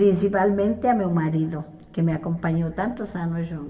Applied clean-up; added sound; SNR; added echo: none; none; none; reverberation time 2.1 s.